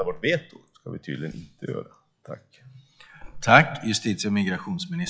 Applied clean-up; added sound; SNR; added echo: classical method log-MMSE.